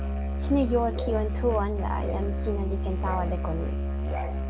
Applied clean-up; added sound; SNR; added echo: none; Musical instrument; -2 dB; none.